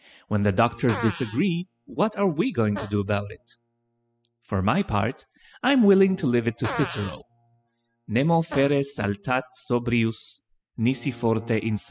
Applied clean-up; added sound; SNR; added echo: classical method spectral subtraction.